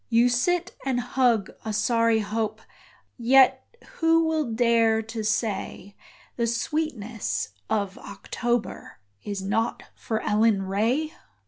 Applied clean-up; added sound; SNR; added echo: none; none; none; none.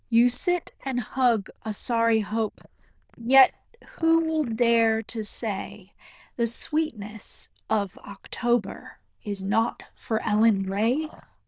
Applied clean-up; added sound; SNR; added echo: neural diffusion model UNIVERSE++.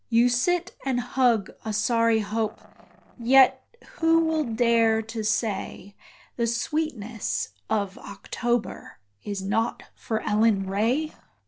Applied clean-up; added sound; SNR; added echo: neural separator model SepFormer DNS4.